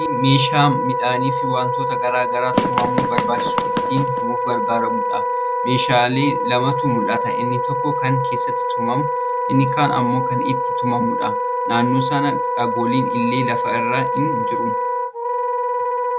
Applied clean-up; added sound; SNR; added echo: none; Wind instrument, woodwind instrument + Run; -2 dB; none.